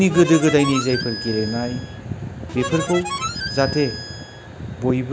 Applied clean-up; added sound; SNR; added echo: none; Harmonica; 9 dB; none.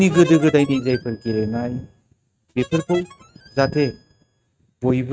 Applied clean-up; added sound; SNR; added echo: neural mask model RNNoise.